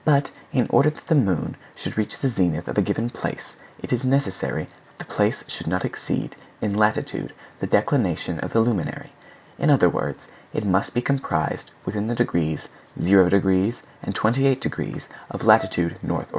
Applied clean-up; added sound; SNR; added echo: none; Wind instrument, woodwind instrument; 15 dB; none.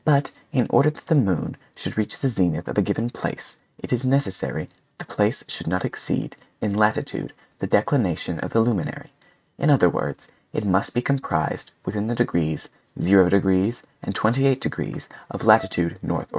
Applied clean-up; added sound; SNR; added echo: neural mask model RNNoise.